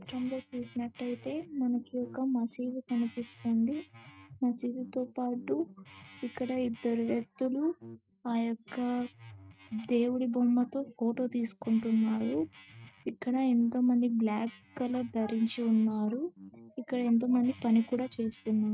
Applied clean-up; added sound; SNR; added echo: neural mask model RNNoise.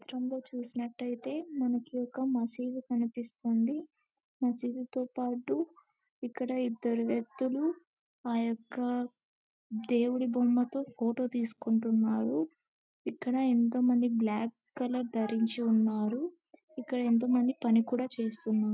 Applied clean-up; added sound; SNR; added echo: none; none; none; none.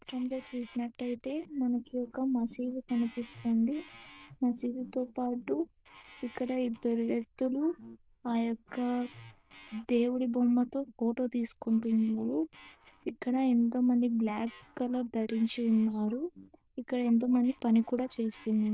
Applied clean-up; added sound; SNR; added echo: neural diffusion model UNIVERSE++.